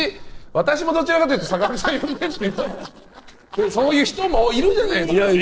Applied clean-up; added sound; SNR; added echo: neural separator model SepFormer DNS4.